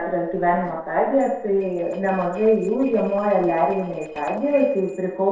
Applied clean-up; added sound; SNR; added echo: neural separator model SepFormer DNS4.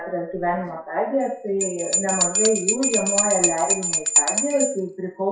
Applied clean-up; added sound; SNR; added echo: classical method WPE with log-MMSE.